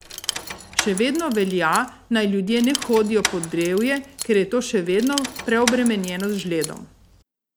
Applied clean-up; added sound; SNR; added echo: none; Rattle / Keys jangling; 10 dB; none.